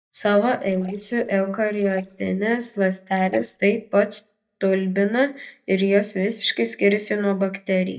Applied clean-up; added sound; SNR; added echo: neural mask model DeepFilterNet 3.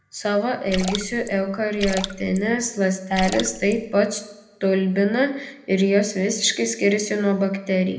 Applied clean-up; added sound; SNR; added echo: none; Splash, splatter; 11 dB; reverberation time 0.7 s.